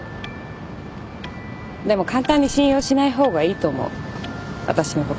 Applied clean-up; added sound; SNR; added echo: none; Fireworks; 15 dB; none.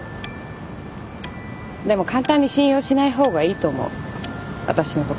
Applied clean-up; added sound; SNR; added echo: none; none; none; none.